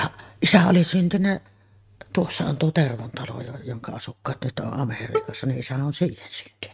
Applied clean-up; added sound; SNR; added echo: neural mask model RNNoise.